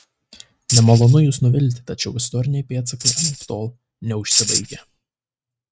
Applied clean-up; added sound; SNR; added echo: neural mask model RNNoise.